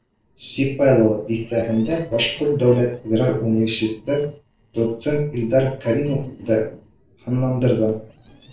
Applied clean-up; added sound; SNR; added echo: neural separator model SepFormer DNS4.